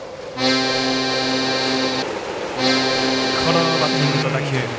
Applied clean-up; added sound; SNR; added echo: none; Accordion; -4 dB; none.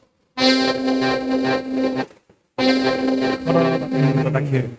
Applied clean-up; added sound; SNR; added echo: neural mask model RNNoise.